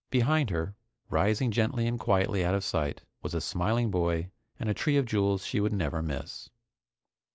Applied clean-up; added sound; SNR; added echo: none; none; none; none.